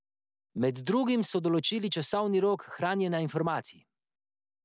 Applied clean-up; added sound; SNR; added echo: none; none; none; none.